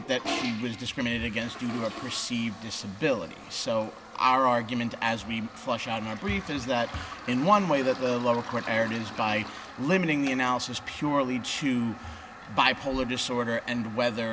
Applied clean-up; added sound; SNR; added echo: none; Toilet flush; 14 dB; none.